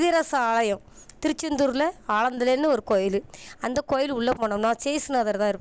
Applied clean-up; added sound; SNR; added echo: none; none; none; none.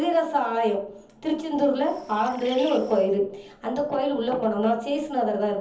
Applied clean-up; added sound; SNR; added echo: none; Bird; 19 dB; reverberation time 0.7 s.